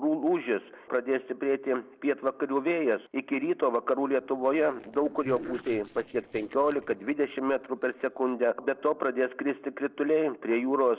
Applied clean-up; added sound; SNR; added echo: neural separator model SepFormer DNS4.